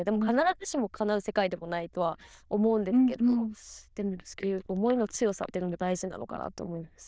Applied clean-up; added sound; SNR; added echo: neural diffusion model UNIVERSE++.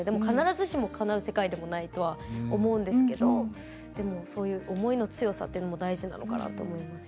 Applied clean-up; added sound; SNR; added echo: none; none; none; none.